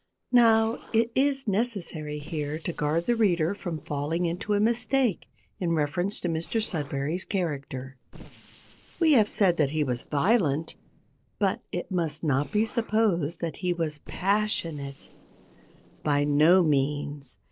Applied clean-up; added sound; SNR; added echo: neural separator model SepFormer DNS4.